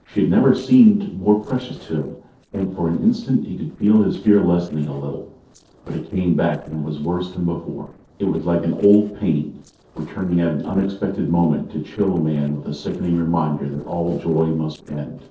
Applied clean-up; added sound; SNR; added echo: neural separator model SepFormer DNS4.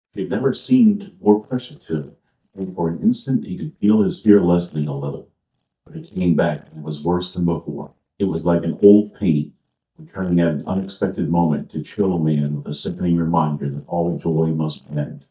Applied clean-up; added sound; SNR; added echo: neural mask model DeepFilterNet 3.